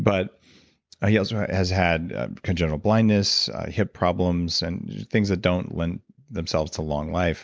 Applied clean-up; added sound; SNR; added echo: none; none; none; none.